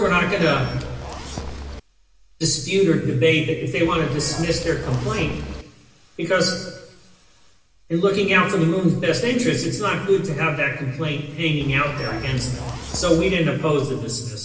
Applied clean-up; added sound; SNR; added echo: none; Zipper (clothing) / Telephone; 10 dB; reverberation time 1.0 s.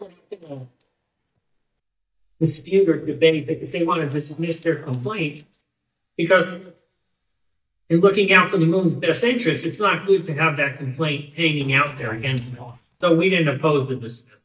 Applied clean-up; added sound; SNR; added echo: neural mask model DeepFilterNet 3.